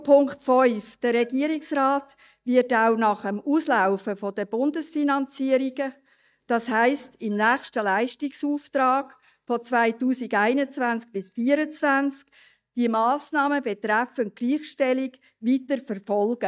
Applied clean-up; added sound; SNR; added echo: neural mask model DeepFilterNet 3.